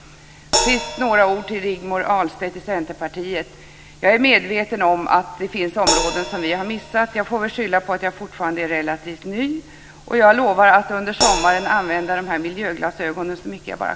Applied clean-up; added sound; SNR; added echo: none; Crash cymbal; 9 dB; none.